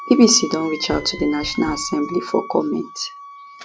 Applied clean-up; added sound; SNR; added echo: none; Knock + Wind instrument, woodwind instrument; 14 dB; none.